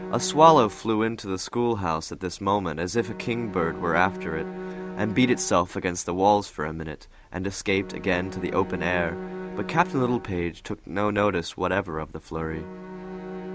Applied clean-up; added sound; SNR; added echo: none; Bowed string instrument; 13 dB; none.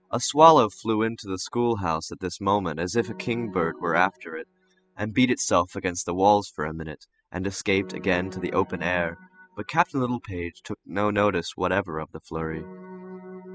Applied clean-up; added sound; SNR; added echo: classical method spectral subtraction.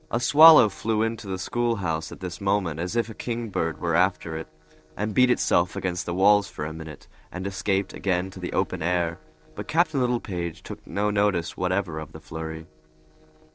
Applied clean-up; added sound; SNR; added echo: neural separator model SepFormer DNS4.